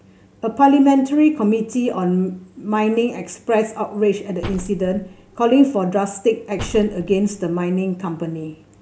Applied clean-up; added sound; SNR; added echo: none; Slam; 15 dB; none.